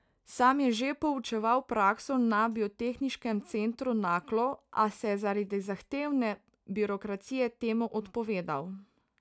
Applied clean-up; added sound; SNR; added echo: none; none; none; none.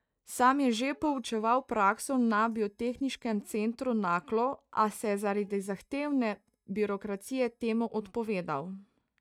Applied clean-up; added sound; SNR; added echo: neural mask model DeepFilterNet 3.